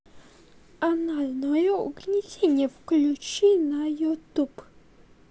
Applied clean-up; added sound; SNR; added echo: none; none; none; none.